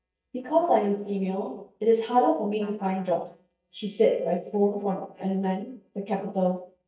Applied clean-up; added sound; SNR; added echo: neural mask model DeepFilterNet 3.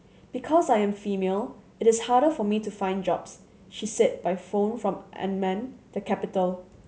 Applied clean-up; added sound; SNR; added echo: none; none; none; none.